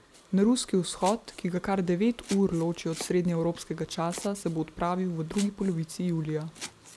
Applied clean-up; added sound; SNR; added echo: none; Domestic sounds, home sounds; 19 dB; none.